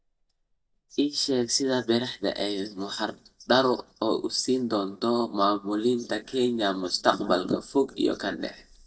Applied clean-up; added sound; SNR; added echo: neural mask model DeepFilterNet 3.